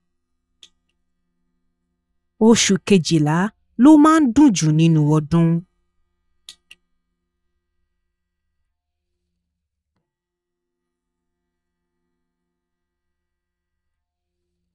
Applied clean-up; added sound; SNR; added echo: neural mask model DeepFilterNet 3.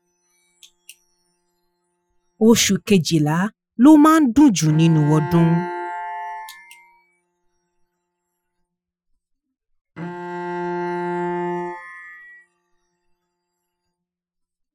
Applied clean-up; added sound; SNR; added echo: classical method Wiener filter.